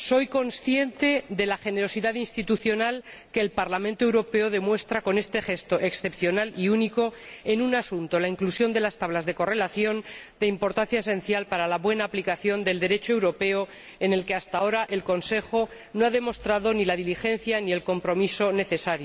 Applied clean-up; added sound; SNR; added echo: none; none; none; none.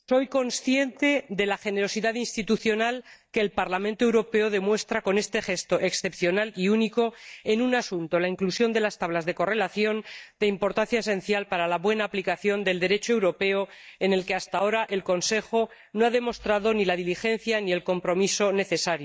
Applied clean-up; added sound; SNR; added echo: neural mask model DeepFilterNet 3.